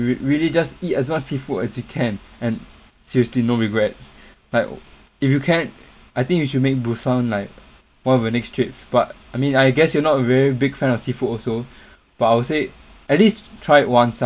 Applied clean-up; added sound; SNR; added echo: none; none; none; none.